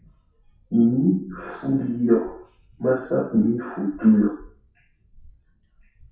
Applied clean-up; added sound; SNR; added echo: classical method WPE with log-MMSE.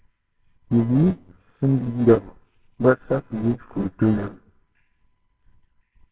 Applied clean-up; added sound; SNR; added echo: neural separator model SepFormer WHAMR!.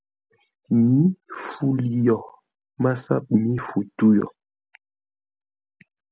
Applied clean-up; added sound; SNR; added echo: none; none; none; none.